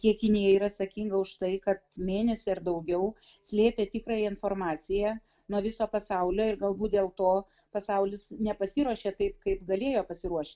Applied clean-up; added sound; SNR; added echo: none; none; none; none.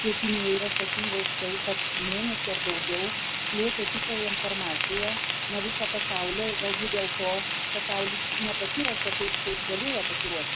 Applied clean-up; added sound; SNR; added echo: none; Frying (food); -3 dB; none.